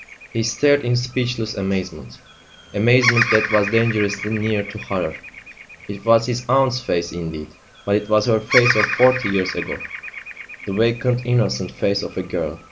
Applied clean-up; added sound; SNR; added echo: none; Bird vocalization, bird call, bird song; 8 dB; none.